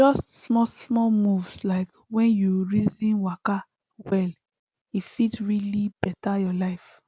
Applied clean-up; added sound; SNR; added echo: none; none; none; none.